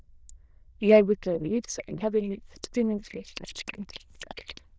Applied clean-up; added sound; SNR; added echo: neural diffusion model UNIVERSE++.